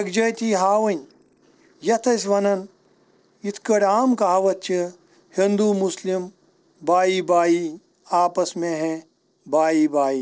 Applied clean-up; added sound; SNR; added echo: neural separator model SepFormer DNS4.